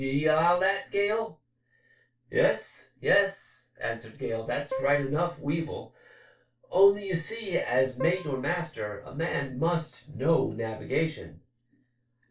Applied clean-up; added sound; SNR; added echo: neural separator model SepFormer DNS4.